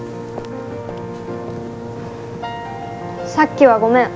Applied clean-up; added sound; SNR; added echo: none; none; none; none.